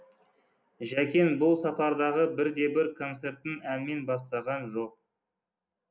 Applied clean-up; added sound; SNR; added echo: none; none; none; none.